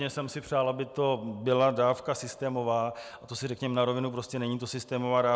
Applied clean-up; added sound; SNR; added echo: none; none; none; none.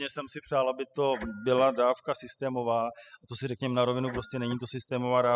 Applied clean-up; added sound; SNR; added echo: classical method spectral subtraction.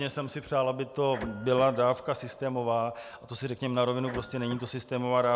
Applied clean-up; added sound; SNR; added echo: none; Printer; 15 dB; none.